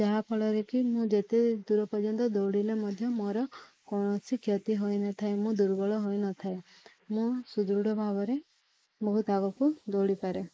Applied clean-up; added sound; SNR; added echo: neural mask model Resemble Enhance denoiser.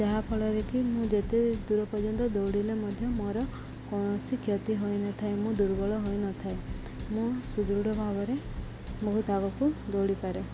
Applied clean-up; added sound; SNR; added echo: none; Drum kit; 11 dB; none.